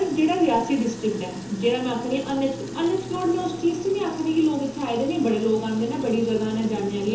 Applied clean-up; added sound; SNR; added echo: none; Sink (filling or washing); 15 dB; reverberation time 0.6 s.